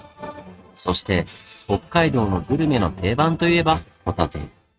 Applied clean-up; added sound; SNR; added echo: neural mask model RNNoise.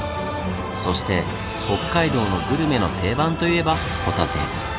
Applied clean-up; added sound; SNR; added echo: none; Bowed string instrument; 18 dB; none.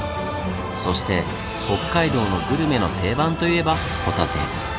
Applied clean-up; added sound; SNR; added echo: none; none; none; none.